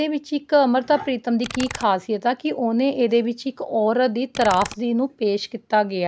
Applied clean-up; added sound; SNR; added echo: none; Computer keyboard; 17 dB; none.